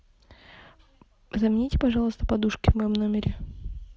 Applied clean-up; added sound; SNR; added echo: none; none; none; none.